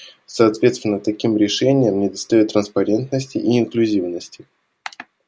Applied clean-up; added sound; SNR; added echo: none; none; none; none.